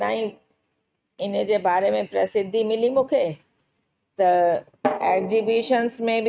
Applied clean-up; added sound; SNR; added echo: neural mask model RNNoise.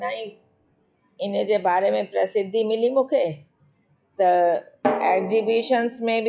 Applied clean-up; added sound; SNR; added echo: classical method log-MMSE.